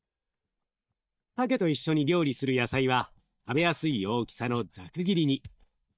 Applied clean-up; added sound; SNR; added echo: neural mask model DeepFilterNet 3.